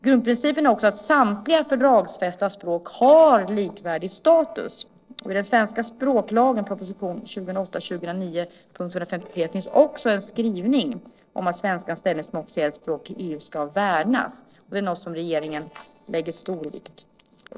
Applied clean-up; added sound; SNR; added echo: neural separator model SepFormer DNS4.